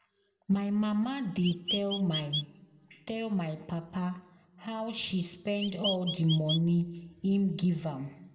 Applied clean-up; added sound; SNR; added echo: none; Chirp, tweet; 5 dB; reverberation time 1.1 s.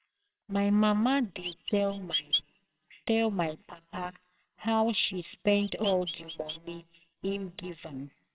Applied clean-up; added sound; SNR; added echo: neural separator model SepFormer WHAMR!.